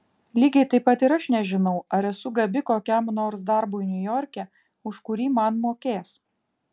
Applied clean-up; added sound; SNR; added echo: none; none; none; none.